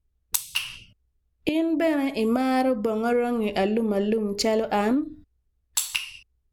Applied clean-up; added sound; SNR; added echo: none; none; none; none.